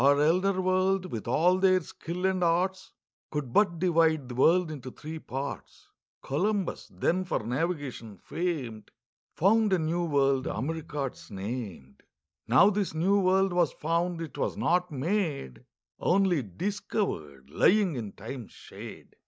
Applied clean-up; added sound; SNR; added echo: neural mask model DeepFilterNet 3.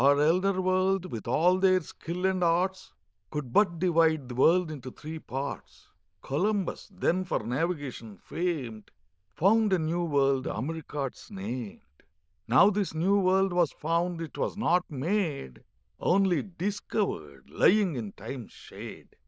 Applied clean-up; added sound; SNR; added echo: neural diffusion model UNIVERSE++.